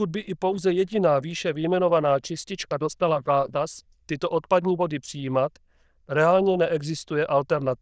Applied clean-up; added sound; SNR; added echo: neural diffusion model UNIVERSE++.